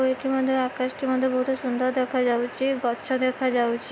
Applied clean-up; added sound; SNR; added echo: none; none; none; none.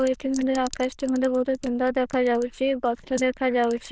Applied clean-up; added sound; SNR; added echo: neural diffusion model UNIVERSE++.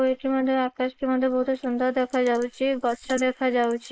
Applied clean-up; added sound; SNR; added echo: neural mask model Resemble Enhance denoiser.